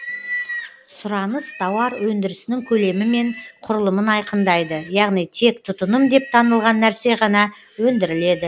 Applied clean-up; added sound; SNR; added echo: none; Livestock, farm animals, working animals; 17 dB; none.